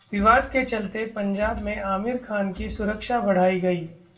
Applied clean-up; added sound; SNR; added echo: none; Thump, thud; 16 dB; reverberation time 0.3 s.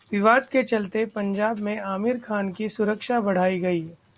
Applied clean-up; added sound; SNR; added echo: none; none; none; none.